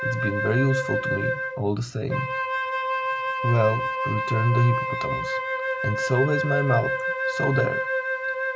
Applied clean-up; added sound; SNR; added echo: none; Wind instrument, woodwind instrument; 1 dB; none.